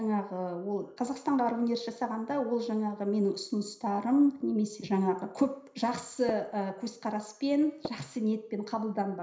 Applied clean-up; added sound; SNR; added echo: none; Tap; 11 dB; reverberation time 0.5 s.